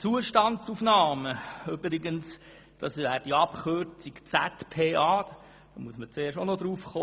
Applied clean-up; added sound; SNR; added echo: none; none; none; none.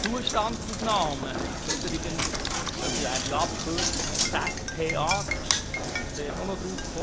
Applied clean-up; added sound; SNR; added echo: none; Knock; -2 dB; none.